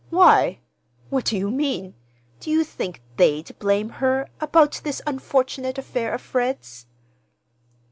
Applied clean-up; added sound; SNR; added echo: none; none; none; none.